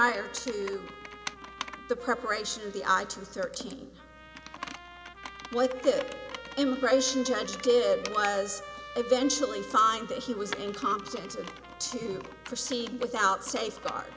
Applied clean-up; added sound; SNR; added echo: none; Trumpet + Computer keyboard; 14 dB; none.